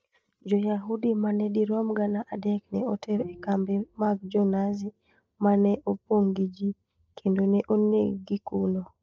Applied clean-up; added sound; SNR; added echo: neural mask model DeepFilterNet 3.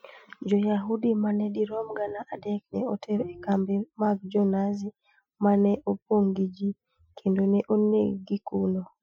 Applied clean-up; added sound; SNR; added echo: classical method Wiener filter.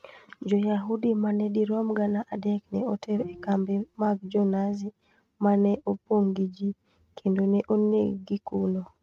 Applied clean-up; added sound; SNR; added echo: neural mask model RNNoise.